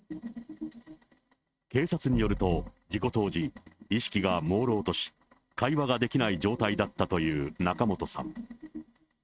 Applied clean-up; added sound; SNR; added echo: neural mask model RNNoise.